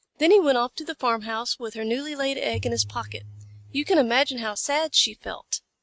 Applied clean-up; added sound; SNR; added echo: neural mask model RNNoise.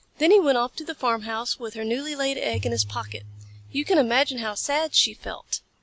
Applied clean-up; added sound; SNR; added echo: none; Bowed string instrument; 13 dB; none.